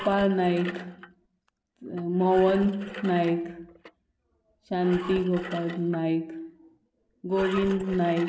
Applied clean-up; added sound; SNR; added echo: none; Engine; 15 dB; none.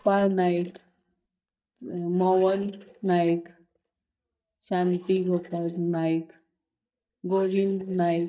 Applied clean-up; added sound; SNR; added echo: neural mask model DeepFilterNet 3.